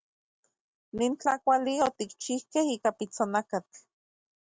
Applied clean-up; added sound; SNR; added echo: none; none; none; none.